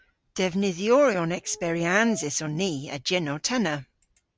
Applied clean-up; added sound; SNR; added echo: none; Brass instrument; 19 dB; none.